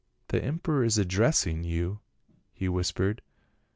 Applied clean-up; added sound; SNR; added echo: none; none; none; none.